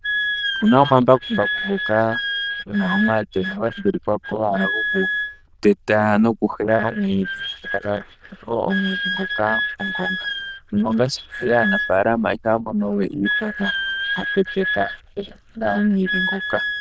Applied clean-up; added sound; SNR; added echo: neural diffusion model UNIVERSE++.